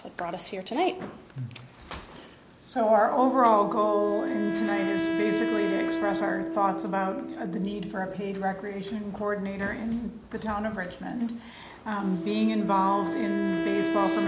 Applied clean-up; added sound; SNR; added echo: none; Wind instrument, woodwind instrument; 5 dB; none.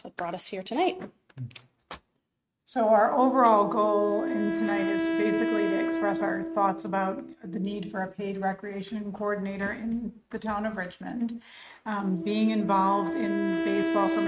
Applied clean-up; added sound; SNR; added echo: neural mask model RNNoise.